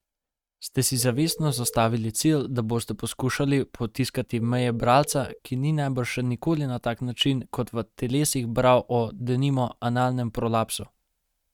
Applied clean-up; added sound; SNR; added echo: neural mask model RNNoise.